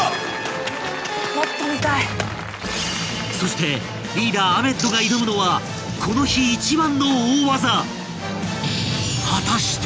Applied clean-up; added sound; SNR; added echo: none; Fart; 19 dB; none.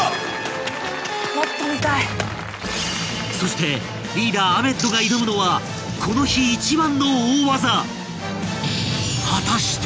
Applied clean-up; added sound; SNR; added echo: none; none; none; none.